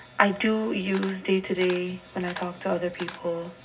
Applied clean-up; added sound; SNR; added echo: none; Camera; 18 dB; reverberation time 0.4 s.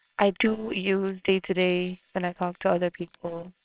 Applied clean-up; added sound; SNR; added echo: neural separator model SepFormer WHAMR!.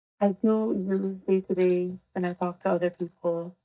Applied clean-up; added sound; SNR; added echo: neural mask model DeepFilterNet 3.